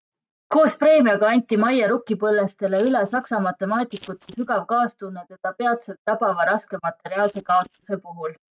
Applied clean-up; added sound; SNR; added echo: neural mask model RNNoise.